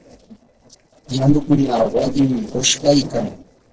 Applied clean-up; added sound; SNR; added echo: neural separator model SepFormer DNS4.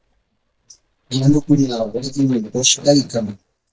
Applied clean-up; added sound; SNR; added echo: neural mask model DeepFilterNet 3.